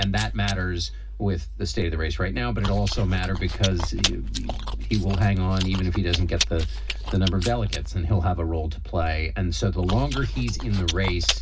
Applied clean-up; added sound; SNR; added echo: none; Chewing, mastication; 4 dB; reverberation time 0.4 s.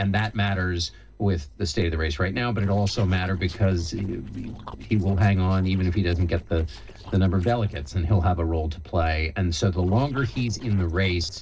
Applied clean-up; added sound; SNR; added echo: neural separator model SepFormer DNS4.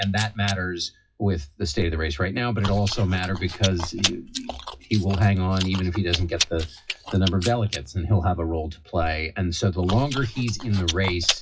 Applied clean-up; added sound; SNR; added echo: classical method WPE with log-MMSE.